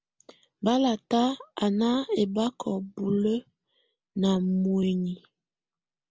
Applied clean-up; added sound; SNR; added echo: none; none; none; none.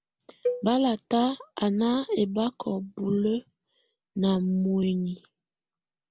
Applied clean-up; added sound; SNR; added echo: none; Cowbell; 9 dB; none.